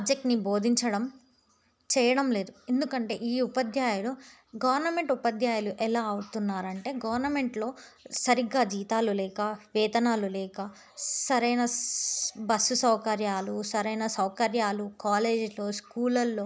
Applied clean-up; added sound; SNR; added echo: none; none; none; none.